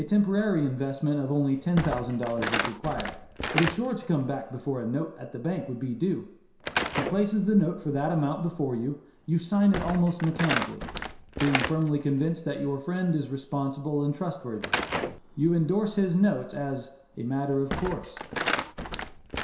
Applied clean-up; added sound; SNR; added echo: none; Slam / Wood; 8 dB; reverberation time 0.7 s.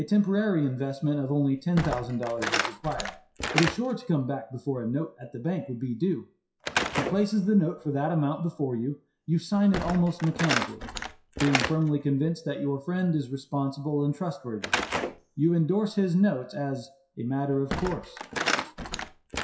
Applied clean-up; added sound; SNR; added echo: classical method WPE with log-MMSE.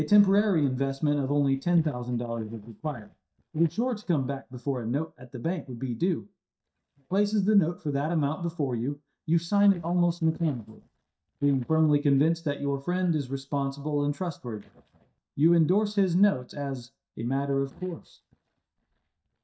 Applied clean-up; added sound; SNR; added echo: neural mask model DeepFilterNet 3.